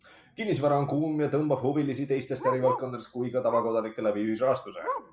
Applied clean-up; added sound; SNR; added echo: none; Bark; 11 dB; none.